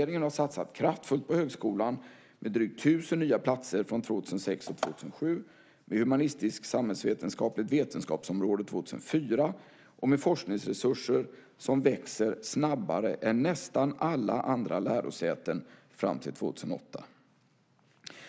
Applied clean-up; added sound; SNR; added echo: none; none; none; none.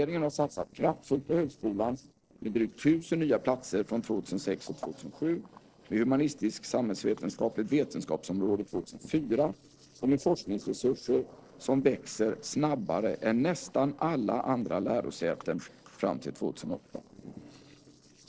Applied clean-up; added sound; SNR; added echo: neural separator model SepFormer DNS4.